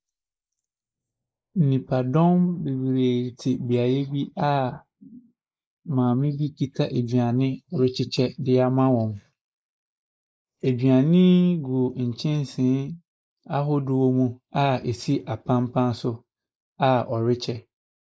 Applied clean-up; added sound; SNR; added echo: neural mask model Resemble Enhance denoiser.